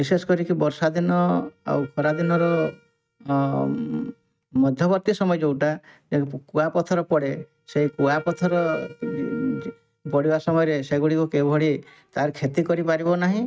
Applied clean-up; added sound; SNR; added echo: neural mask model RNNoise.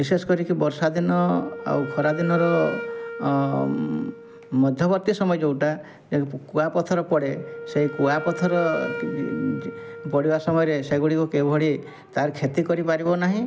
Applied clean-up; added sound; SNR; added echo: none; Wind instrument, woodwind instrument; 13 dB; none.